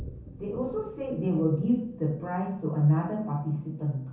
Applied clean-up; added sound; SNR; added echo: none; Boom; 19 dB; reverberation time 0.6 s.